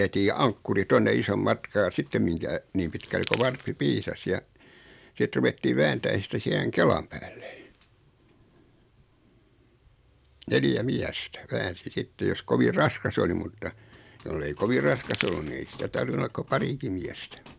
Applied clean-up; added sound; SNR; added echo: none; Crackle; 9 dB; none.